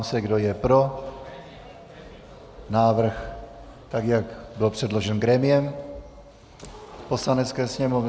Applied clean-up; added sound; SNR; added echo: none; none; none; none.